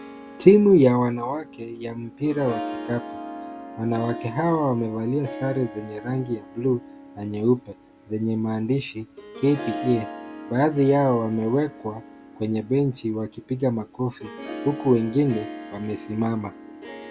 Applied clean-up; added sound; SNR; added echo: none; Harp; 14 dB; none.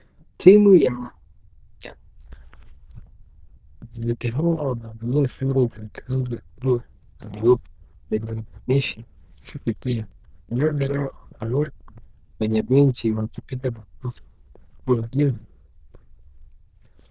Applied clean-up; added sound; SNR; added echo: neural diffusion model UNIVERSE++.